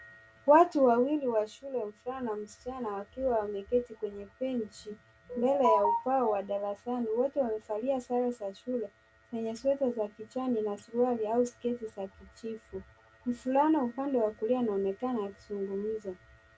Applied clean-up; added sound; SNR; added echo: none; none; none; none.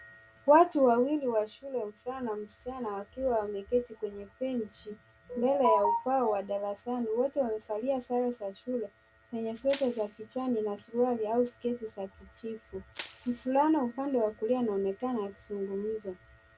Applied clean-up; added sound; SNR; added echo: none; Crushing; 14 dB; none.